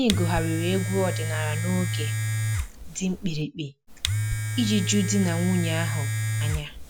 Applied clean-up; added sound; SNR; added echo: none; Domestic sounds, home sounds; 0 dB; none.